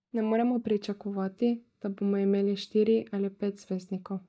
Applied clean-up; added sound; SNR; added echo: neural mask model DeepFilterNet 3.